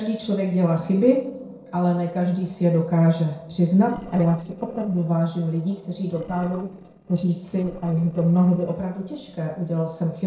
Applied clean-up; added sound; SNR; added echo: neural separator model SepFormer DNS4.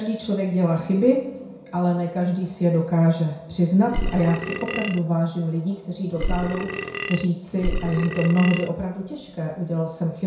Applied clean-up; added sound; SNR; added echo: none; Burping, eructation; 5 dB; reverberation time 0.6 s.